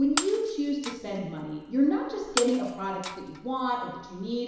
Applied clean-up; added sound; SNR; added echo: none; Shatter; 9 dB; reverberation time 1.0 s.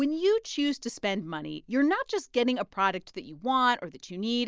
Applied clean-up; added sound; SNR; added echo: none; none; none; none.